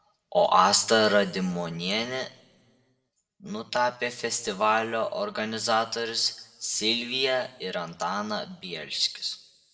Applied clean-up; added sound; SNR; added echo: none; none; none; reverberation time 1.1 s.